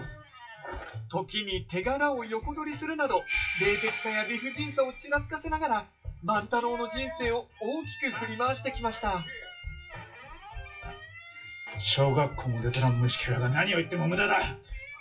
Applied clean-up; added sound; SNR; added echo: classical method WPE with log-MMSE.